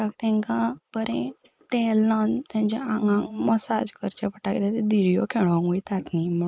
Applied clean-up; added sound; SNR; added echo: neural mask model Resemble Enhance denoiser.